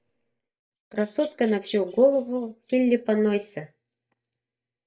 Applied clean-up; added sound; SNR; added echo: neural mask model DeepFilterNet 3.